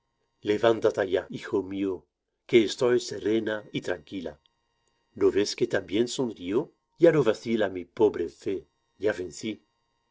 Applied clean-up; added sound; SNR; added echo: neural separator model SepFormer DNS4.